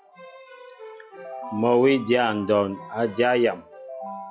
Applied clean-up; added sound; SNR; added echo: classical method log-MMSE.